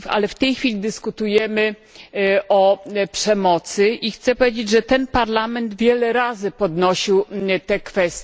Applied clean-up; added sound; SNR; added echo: none; none; none; none.